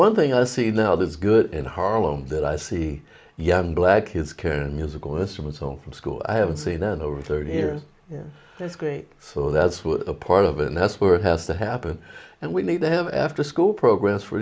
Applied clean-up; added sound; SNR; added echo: none; none; none; none.